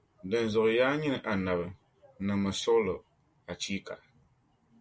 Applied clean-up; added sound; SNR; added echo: none; none; none; none.